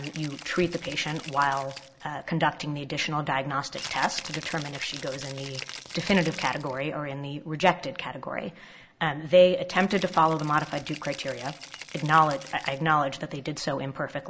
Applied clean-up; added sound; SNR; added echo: none; Rattle (instrument); 16 dB; none.